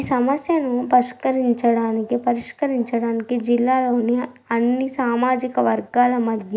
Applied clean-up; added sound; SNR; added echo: none; none; none; none.